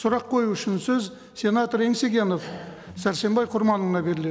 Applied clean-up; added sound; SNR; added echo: none; none; none; none.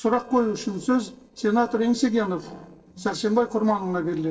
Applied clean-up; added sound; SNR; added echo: neural separator model SepFormer DNS4.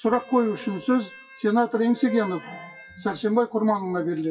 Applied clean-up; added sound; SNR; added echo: classical method WPE with log-MMSE.